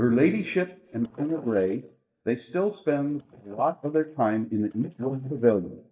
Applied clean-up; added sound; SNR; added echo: neural mask model DeepFilterNet 3.